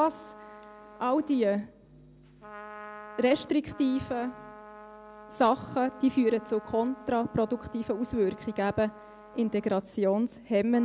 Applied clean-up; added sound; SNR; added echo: none; Trumpet; 19 dB; none.